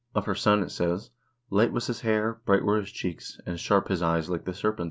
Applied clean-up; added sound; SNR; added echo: none; none; none; none.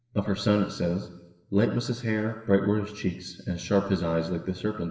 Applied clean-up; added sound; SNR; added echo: none; none; none; reverberation time 1.0 s.